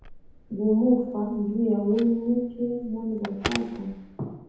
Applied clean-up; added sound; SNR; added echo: none; Telephone; 14 dB; reverberation time 0.9 s.